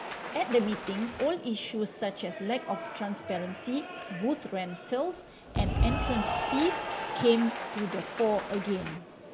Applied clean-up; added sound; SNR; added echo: none; Applause / Cheering; 4 dB; none.